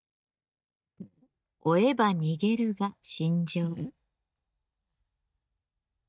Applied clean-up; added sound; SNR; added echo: neural mask model DeepFilterNet 3.